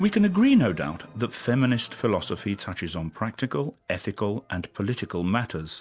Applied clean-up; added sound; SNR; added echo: none; none; none; none.